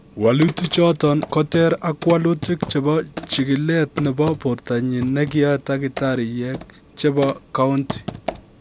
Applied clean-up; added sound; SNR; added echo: none; Computer keyboard; 13 dB; none.